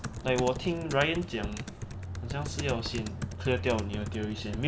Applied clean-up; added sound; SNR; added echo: none; Computer keyboard; 5 dB; none.